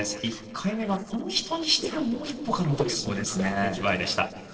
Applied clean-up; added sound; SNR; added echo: neural separator model SepFormer DNS4.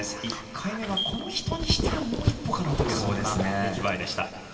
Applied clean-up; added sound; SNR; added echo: none; Dog; 3 dB; reverberation time 2.3 s.